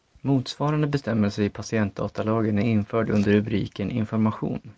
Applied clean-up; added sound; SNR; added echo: none; none; none; none.